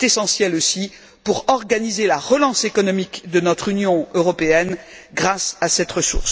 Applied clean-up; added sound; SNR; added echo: none; none; none; none.